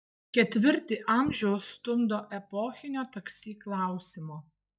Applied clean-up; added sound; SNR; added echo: neural mask model DeepFilterNet 3.